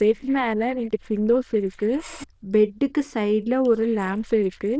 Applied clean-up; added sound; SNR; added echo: neural diffusion model UNIVERSE++.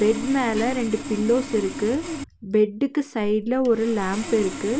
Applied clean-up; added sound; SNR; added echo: none; Sawing; 10 dB; none.